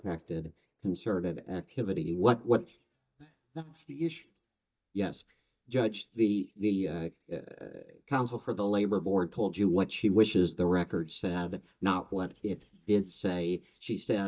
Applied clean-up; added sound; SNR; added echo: neural mask model DeepFilterNet 3.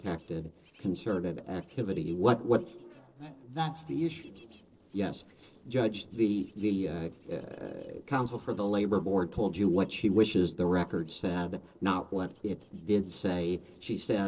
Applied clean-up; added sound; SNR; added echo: neural separator model SepFormer DNS4.